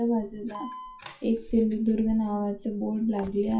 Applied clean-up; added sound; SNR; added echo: classical method WPE with log-MMSE.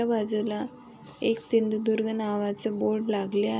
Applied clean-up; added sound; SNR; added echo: none; none; none; none.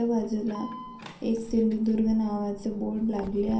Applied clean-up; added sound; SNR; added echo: none; Alarm; 16 dB; reverberation time 0.6 s.